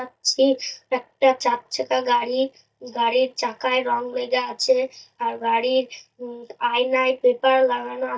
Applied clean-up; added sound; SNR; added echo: neural mask model DeepFilterNet 3.